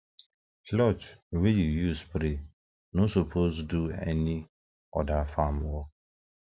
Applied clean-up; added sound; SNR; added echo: none; none; none; none.